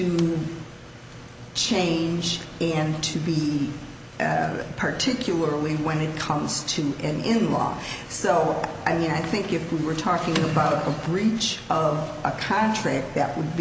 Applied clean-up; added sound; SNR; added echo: none; none; none; none.